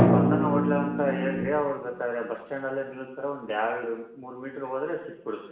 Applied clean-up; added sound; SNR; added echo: none; Drum; -2 dB; reverberation time 0.9 s.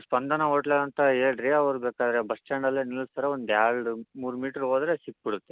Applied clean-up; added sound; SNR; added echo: none; none; none; none.